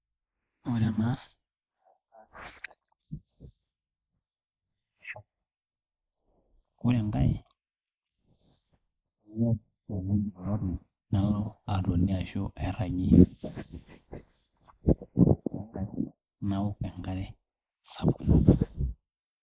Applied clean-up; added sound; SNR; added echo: neural mask model Resemble Enhance denoiser.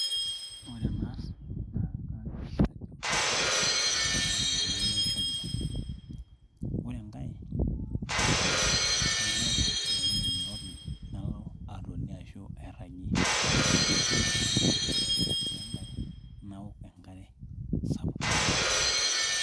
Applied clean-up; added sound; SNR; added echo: none; Shatter; -3 dB; none.